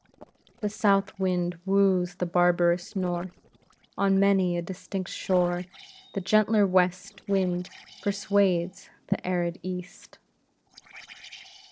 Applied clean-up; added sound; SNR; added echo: neural separator model SepFormer DNS4.